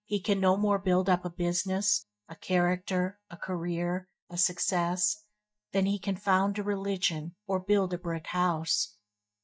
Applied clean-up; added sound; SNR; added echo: neural mask model DeepFilterNet 3.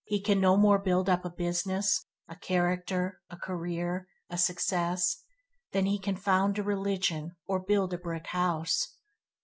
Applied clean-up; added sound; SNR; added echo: none; none; none; none.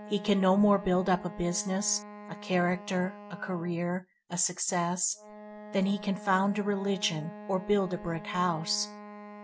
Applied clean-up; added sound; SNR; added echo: none; Wind instrument, woodwind instrument; 15 dB; none.